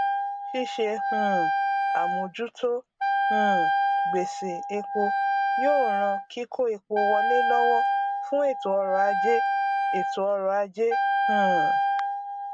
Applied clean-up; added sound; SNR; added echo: none; Wind instrument, woodwind instrument; -3 dB; none.